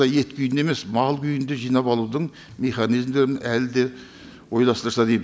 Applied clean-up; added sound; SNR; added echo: none; none; none; none.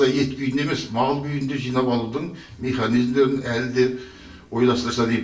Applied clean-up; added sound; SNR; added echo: none; none; none; reverberation time 0.3 s.